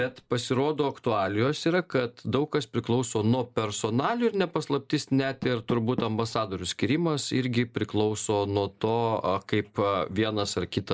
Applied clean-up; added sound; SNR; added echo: neural mask model Resemble Enhance denoiser.